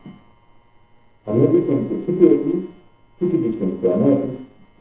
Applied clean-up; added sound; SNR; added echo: neural separator model SepFormer DNS4.